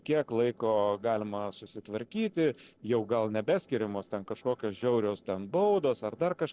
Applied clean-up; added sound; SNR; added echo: neural separator model SepFormer DNS4.